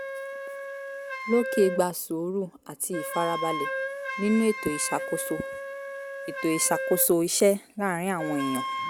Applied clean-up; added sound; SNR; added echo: none; Wind instrument, woodwind instrument; 7 dB; none.